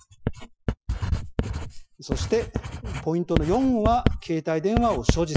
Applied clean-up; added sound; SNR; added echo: classical method Wiener filter.